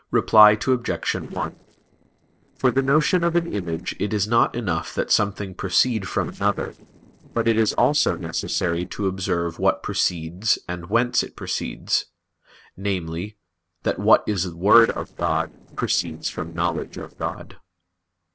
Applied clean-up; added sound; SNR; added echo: neural separator model SepFormer DNS4.